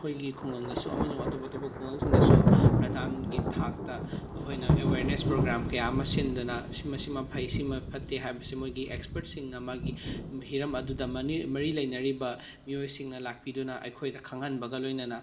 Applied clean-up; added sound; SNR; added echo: none; Thunder; -4 dB; reverberation time 2.0 s.